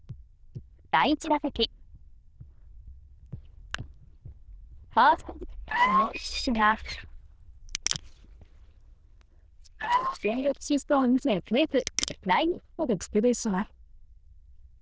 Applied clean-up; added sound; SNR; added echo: neural diffusion model UNIVERSE++.